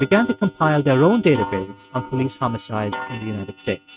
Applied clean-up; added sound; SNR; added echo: neural mask model RNNoise.